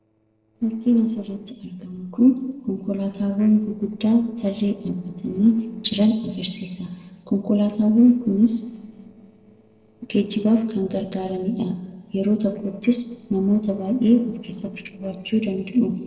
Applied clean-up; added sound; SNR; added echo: neural separator model SepFormer DNS4.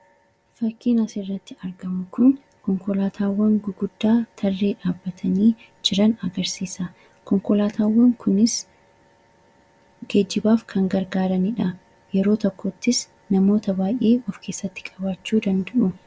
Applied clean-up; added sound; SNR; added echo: none; none; none; none.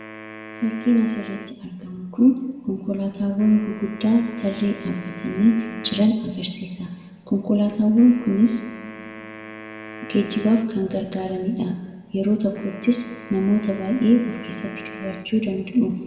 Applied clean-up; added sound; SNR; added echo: none; Wind instrument, woodwind instrument; 17 dB; reverberation time 1.6 s.